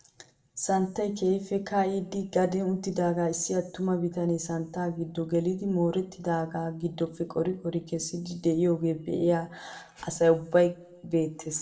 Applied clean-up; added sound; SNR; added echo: none; none; none; reverberation time 0.4 s.